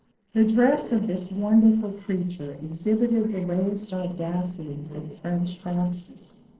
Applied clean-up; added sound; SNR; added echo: neural separator model SepFormer DNS4.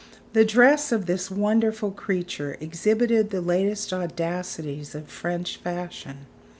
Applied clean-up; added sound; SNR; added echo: none; none; none; none.